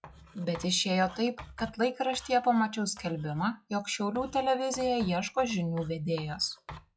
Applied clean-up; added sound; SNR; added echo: classical method log-MMSE.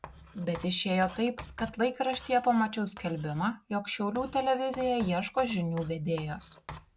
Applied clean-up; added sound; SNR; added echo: none; Writing; 18 dB; none.